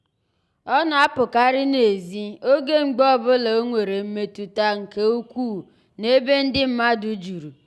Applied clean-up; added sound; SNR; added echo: none; none; none; none.